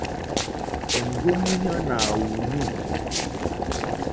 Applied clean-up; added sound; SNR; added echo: none; Walk, footsteps + Boiling; -2 dB; none.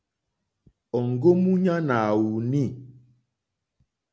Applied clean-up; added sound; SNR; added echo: none; none; none; none.